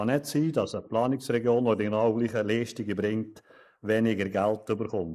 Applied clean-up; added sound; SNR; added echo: neural mask model Resemble Enhance denoiser.